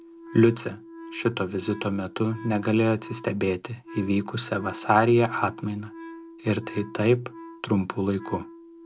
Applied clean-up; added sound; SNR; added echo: none; Wind instrument, woodwind instrument; 17 dB; none.